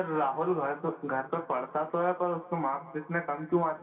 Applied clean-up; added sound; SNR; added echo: none; none; none; reverberation time 2.8 s.